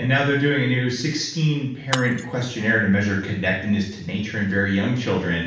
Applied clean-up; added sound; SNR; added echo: none; Shatter; 16 dB; reverberation time 0.7 s.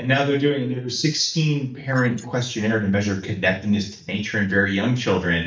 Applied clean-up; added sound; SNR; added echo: neural mask model DeepFilterNet 3.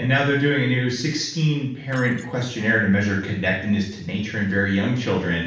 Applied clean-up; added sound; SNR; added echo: neural separator model SepFormer DNS4.